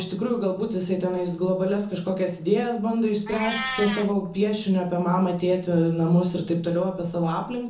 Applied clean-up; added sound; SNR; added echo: none; Meow; 16 dB; reverberation time 0.6 s.